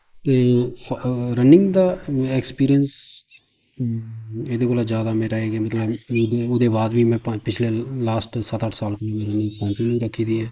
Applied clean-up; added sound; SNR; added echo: neural mask model Resemble Enhance denoiser.